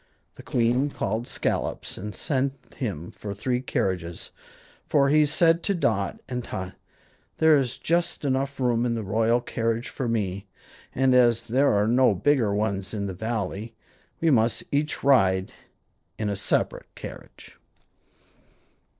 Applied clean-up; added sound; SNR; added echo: neural separator model SepFormer DNS4.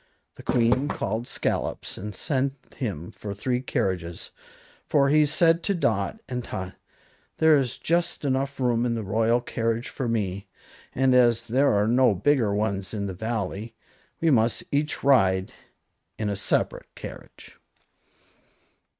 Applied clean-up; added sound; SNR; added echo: neural mask model RNNoise.